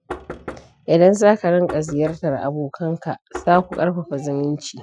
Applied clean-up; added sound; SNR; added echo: classical method Wiener filter.